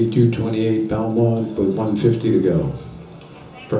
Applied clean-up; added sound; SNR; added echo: none; none; none; reverberation time 0.7 s.